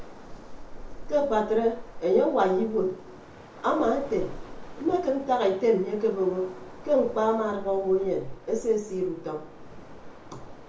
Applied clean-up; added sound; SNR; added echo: none; Waves, surf; 13 dB; reverberation time 0.6 s.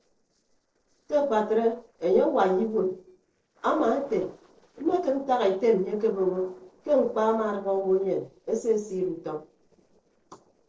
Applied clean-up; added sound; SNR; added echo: neural separator model SepFormer DNS4.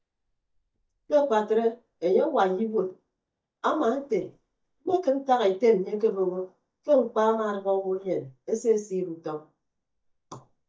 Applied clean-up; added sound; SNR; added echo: neural mask model DeepFilterNet 3.